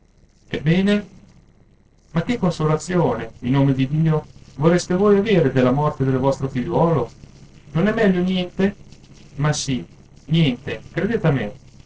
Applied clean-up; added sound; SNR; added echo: neural separator model SepFormer DNS4.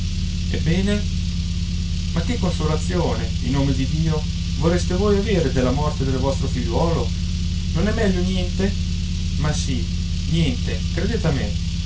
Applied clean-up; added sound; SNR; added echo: none; Car; -2 dB; reverberation time 0.2 s.